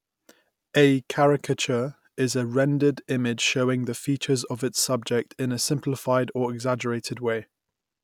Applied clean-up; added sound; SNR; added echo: none; none; none; none.